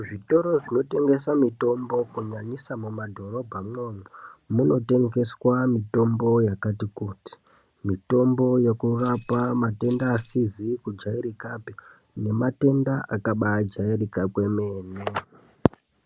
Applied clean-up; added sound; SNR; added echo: none; Tambourine; 13 dB; none.